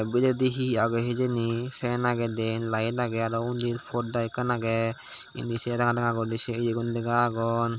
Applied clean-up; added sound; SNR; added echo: none; none; none; none.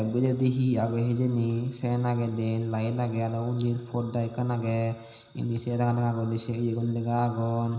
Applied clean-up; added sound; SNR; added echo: none; none; none; reverberation time 0.9 s.